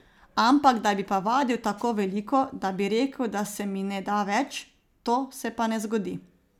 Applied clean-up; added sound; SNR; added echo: none; none; none; none.